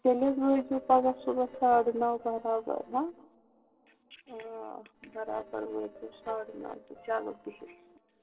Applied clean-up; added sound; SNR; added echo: neural separator model SepFormer DNS4.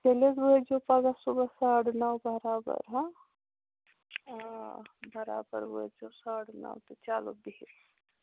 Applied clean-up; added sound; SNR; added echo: none; none; none; none.